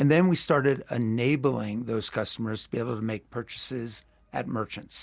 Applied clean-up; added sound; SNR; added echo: none; none; none; none.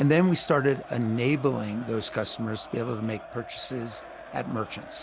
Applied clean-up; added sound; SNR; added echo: none; Crowd; 16 dB; none.